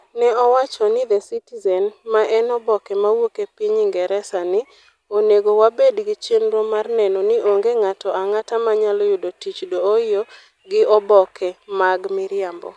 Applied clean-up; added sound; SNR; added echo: none; none; none; none.